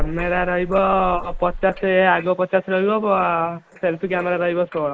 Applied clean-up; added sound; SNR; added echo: neural mask model Resemble Enhance denoiser.